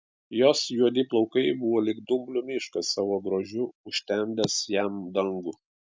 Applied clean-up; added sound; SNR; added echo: none; none; none; none.